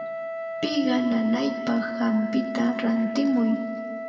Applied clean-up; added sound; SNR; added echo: none; Wind instrument, woodwind instrument; 8 dB; reverberation time 1.8 s.